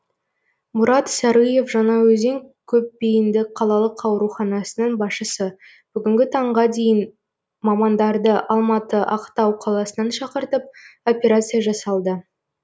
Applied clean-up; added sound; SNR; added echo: none; none; none; none.